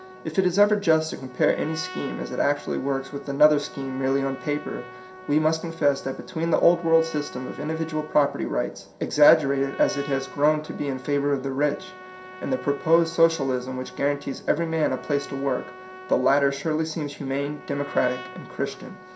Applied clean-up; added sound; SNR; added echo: none; Trumpet; 18 dB; reverberation time 0.3 s.